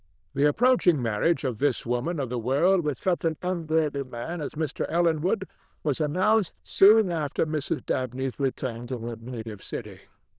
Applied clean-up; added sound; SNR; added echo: neural diffusion model UNIVERSE++.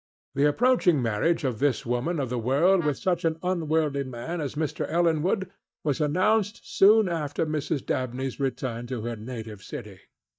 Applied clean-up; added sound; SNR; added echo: neural mask model DeepFilterNet 3.